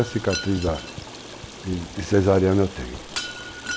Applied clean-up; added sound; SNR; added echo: none; Stream + Shatter; 10 dB; none.